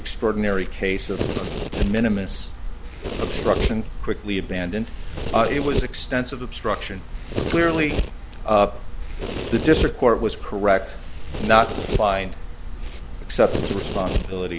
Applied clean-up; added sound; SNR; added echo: none; Domestic sounds, home sounds; 6 dB; none.